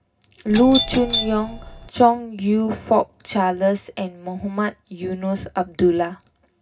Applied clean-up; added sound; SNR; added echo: none; Doorbell; 5 dB; reverberation time 0.4 s.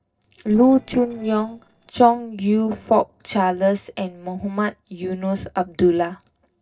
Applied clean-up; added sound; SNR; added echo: neural separator model SepFormer DNS4.